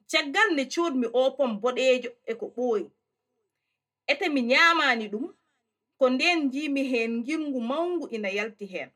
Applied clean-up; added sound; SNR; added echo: none; none; none; reverberation time 0.2 s.